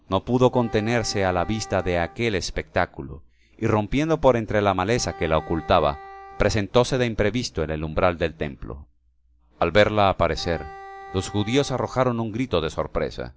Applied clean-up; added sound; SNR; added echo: none; Wind instrument, woodwind instrument; 19 dB; none.